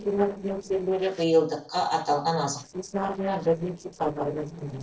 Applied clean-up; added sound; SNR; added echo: neural separator model SepFormer DNS4.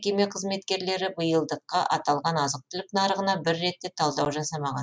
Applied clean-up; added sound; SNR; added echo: none; none; none; none.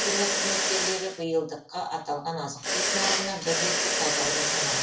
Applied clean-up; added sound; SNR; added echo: none; Mechanisms; -4 dB; reverberation time 0.4 s.